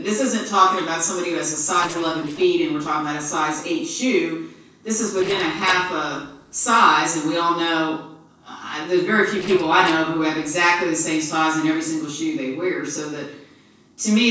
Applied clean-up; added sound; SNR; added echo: neural separator model SepFormer DNS4.